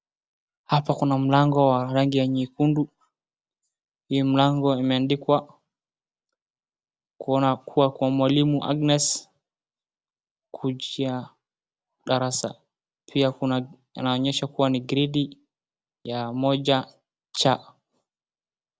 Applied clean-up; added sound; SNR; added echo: none; none; none; none.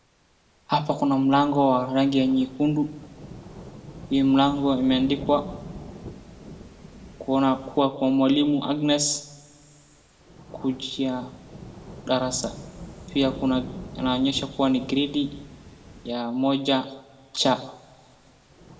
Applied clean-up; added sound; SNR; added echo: none; Rain / Thunderstorm; 17 dB; reverberation time 0.9 s.